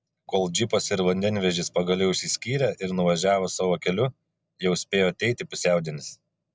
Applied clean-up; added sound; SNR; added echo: none; none; none; none.